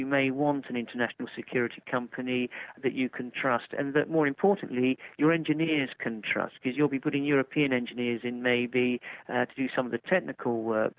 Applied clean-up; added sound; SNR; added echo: none; none; none; none.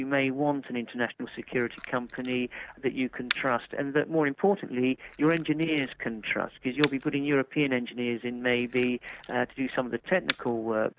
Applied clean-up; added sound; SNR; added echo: none; Camera; 11 dB; none.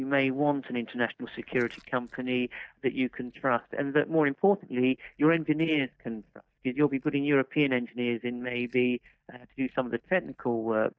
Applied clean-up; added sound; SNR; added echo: neural mask model DeepFilterNet 3.